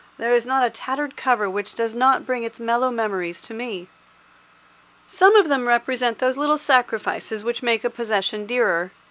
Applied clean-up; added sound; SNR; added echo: none; none; none; none.